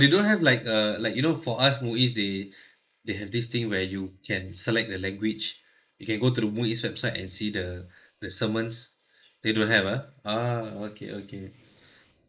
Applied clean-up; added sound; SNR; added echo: neural mask model Resemble Enhance denoiser.